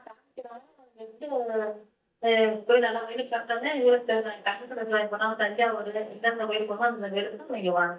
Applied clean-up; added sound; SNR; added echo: neural mask model DeepFilterNet 3.